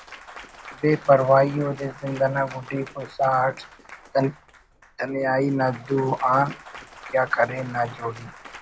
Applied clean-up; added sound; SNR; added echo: none; Applause / Cheering / Clapping; 19 dB; none.